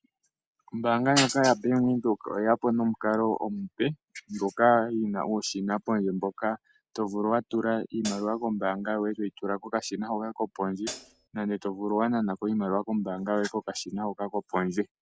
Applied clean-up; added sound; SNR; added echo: none; Hi-hat; 12 dB; none.